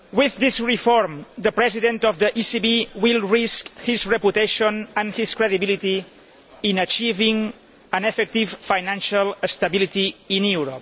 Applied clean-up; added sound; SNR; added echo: none; none; none; none.